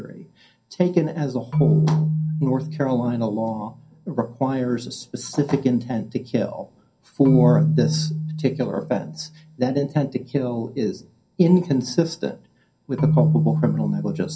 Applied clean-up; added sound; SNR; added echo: none; Keyboard (musical); 2 dB; reverberation time 0.3 s.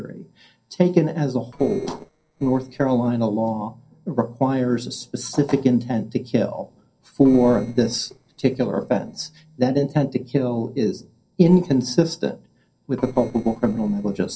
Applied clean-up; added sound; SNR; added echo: neural separator model SepFormer DNS4.